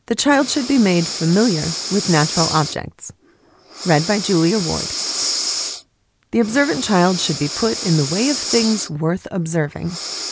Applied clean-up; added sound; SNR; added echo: none; Breathing; 7 dB; none.